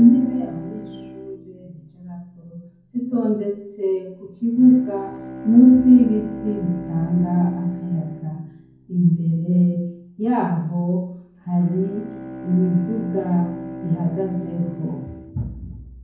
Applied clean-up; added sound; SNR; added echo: none; Bowed string instrument; 15 dB; reverberation time 0.9 s.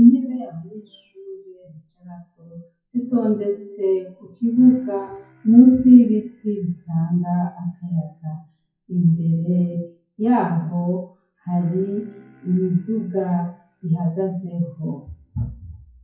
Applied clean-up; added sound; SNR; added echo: classical method WPE with log-MMSE.